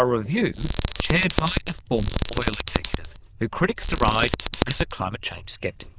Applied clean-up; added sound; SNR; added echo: neural diffusion model UNIVERSE++.